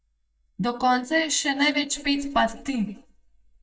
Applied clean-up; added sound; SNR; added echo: neural mask model DeepFilterNet 3.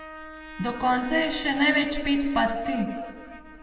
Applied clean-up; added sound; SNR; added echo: none; Trumpet; 17 dB; reverberation time 2.0 s.